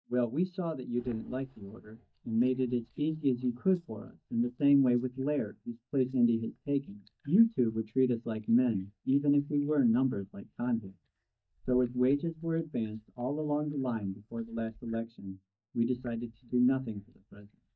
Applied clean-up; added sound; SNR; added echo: neural mask model DeepFilterNet 3.